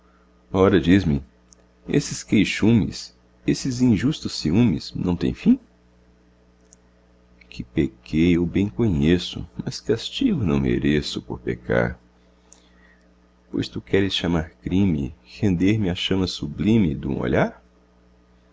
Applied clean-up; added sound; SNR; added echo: none; none; none; none.